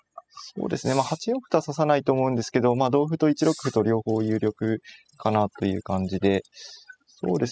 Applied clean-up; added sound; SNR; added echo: classical method spectral subtraction.